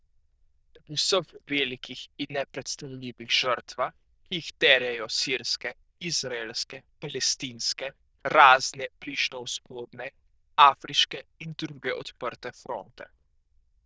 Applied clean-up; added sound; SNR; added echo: neural diffusion model UNIVERSE++.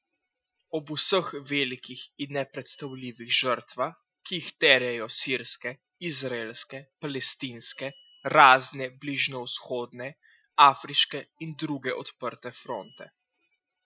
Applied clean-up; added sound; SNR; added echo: classical method Wiener filter.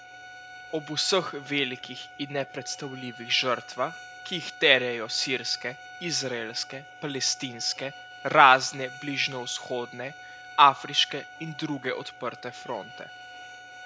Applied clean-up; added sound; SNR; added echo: none; Bowed string instrument; 17 dB; none.